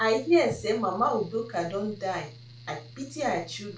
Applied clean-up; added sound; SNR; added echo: none; Mechanical fan; 19 dB; reverberation time 0.3 s.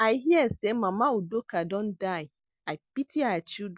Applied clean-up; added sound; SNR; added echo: none; none; none; none.